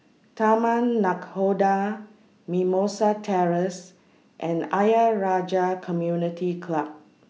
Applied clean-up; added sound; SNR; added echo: none; none; none; none.